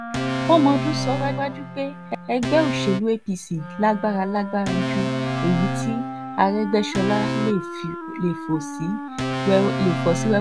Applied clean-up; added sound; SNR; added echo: none; Organ + Wind instrument, woodwind instrument; 4 dB; none.